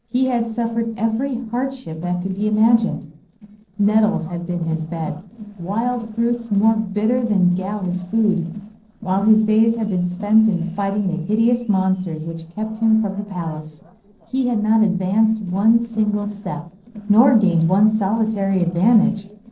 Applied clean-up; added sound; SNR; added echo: neural separator model SepFormer DNS4.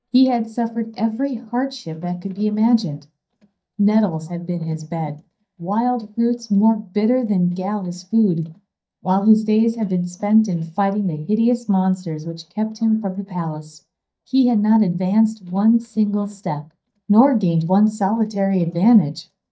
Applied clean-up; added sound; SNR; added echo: neural mask model DeepFilterNet 3.